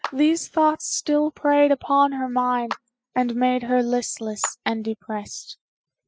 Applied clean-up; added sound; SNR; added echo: classical method spectral subtraction.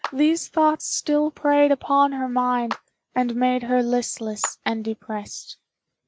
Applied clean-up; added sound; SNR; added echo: neural mask model RNNoise.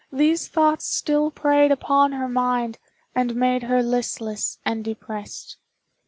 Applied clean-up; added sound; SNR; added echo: none; none; none; none.